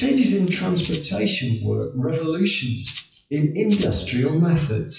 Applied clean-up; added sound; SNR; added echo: classical method WPE with log-MMSE.